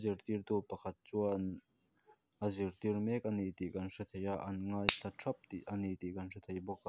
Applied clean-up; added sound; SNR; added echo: none; Finger snapping; -3 dB; none.